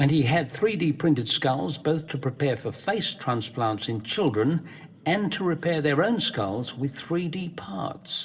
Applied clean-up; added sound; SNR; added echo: none; none; none; reverberation time 2.6 s.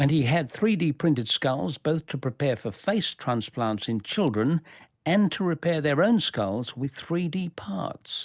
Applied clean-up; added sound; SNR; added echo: none; none; none; none.